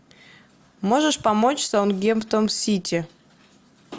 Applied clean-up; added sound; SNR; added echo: none; none; none; none.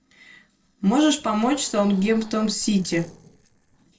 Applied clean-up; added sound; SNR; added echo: neural separator model SepFormer DNS4.